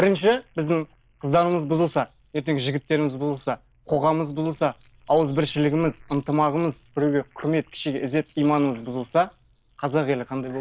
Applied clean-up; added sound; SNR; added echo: neural mask model Resemble Enhance denoiser.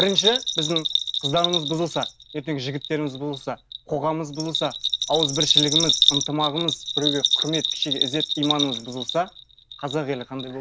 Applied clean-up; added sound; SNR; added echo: none; Bell; -1 dB; none.